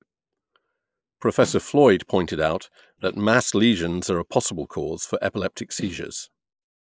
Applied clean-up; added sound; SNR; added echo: neural mask model Resemble Enhance denoiser.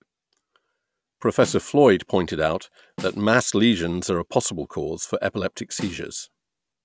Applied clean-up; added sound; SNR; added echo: none; Snare drum; 18 dB; none.